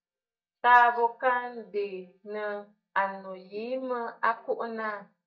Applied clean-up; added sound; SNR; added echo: neural mask model DeepFilterNet 3.